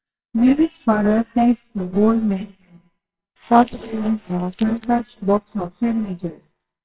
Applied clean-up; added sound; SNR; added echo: neural separator model SepFormer WHAMR!.